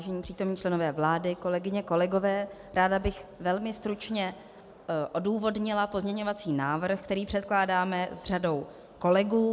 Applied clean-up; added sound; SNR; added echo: none; none; none; none.